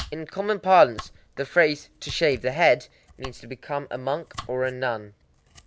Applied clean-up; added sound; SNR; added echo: none; Domestic sounds, home sounds; 19 dB; none.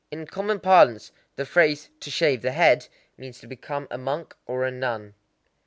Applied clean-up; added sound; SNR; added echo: none; none; none; none.